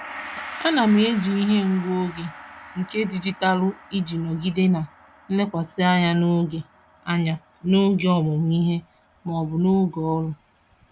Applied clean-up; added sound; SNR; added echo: none; Gong; 19 dB; none.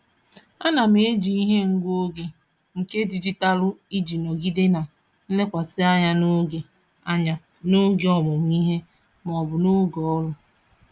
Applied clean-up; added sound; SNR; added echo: none; none; none; none.